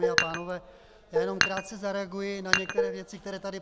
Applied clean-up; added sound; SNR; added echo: none; Dishes, pots, and pans + Dishes, pots, and pans; -5 dB; none.